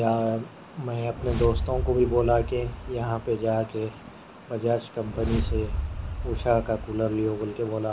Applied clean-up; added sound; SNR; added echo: none; Whoosh, swoosh, swish; 6 dB; none.